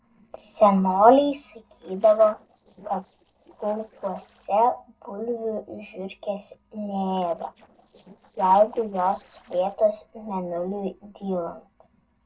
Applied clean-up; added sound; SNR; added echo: neural separator model SepFormer DNS4.